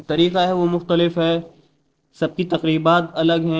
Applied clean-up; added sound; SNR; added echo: neural separator model SepFormer DNS4.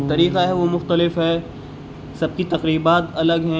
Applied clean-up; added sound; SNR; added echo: none; Bass guitar; 13 dB; none.